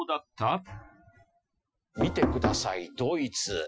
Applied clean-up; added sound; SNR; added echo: classical method Wiener filter.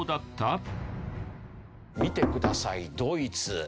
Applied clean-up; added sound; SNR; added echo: none; Knock; -3 dB; none.